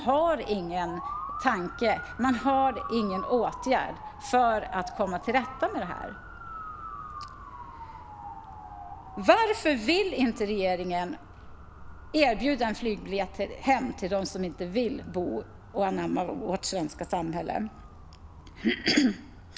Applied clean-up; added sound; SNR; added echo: none; Motor vehicle (road) / Siren; 13 dB; none.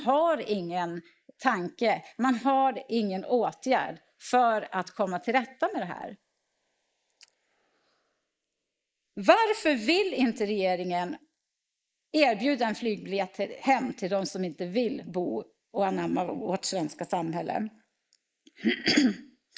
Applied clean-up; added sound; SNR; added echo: neural mask model Resemble Enhance denoiser.